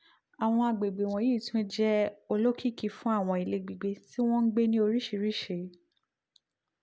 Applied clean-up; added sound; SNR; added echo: none; none; none; none.